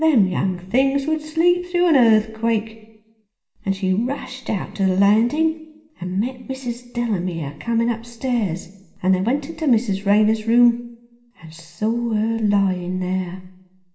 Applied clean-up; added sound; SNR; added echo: none; none; none; reverberation time 0.8 s.